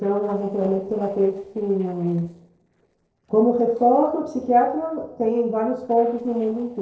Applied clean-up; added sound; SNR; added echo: neural separator model SepFormer DNS4.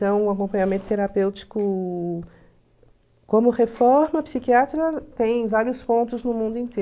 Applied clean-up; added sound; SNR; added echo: none; none; none; none.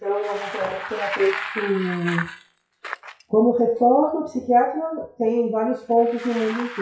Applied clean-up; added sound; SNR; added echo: classical method WPE with log-MMSE.